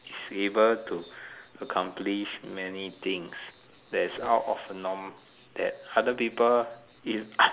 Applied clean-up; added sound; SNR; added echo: none; none; none; none.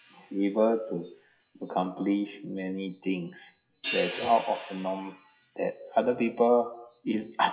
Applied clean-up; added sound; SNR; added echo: classical method WPE with log-MMSE.